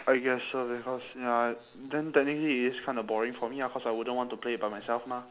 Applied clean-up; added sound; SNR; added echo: none; none; none; none.